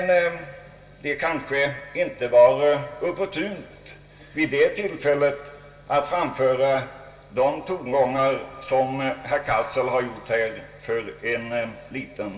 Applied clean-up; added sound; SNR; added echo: none; none; none; reverberation time 0.2 s.